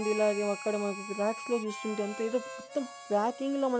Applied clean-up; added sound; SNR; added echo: none; Harmonica; 11 dB; none.